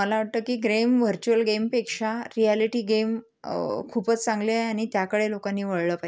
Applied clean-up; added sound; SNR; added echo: none; none; none; none.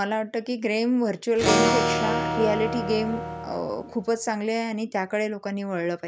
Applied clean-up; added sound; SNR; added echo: none; Acoustic guitar / Strum; 0 dB; none.